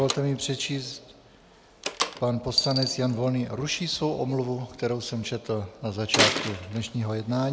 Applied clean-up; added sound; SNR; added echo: none; Slam + Coin (dropping); 5 dB; none.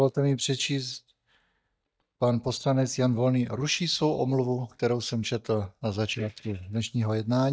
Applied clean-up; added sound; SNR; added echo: neural mask model DeepFilterNet 3.